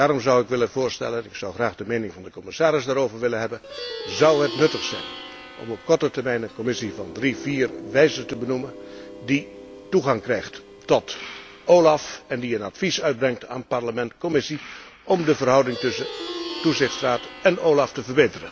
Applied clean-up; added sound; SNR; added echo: none; Plucked string instrument; 15 dB; none.